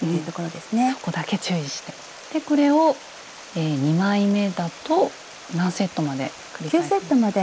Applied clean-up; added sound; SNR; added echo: none; Stream; 18 dB; none.